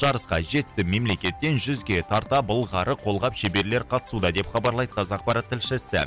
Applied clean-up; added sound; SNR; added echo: none; none; none; none.